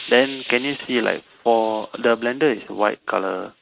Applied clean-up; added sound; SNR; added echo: neural mask model RNNoise.